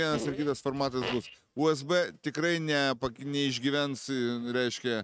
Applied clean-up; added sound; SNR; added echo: neural mask model RNNoise.